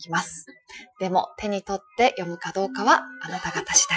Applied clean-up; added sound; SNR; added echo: classical method Wiener filter.